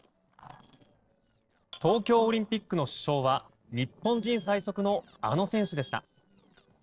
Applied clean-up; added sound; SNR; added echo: neural separator model SepFormer DNS4.